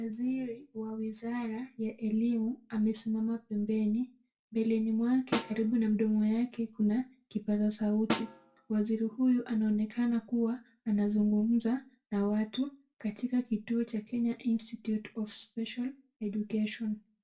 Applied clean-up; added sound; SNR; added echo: none; Snare drum; 8 dB; reverberation time 0.2 s.